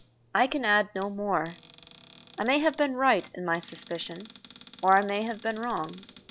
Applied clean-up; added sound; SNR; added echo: none; Cupboard open or close; 18 dB; none.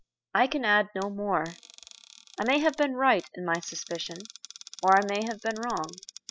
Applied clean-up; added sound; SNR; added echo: classical method spectral subtraction.